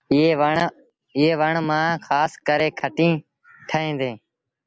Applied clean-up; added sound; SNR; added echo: none; none; none; none.